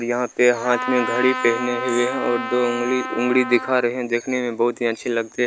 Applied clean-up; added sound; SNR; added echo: none; Trumpet; 8 dB; none.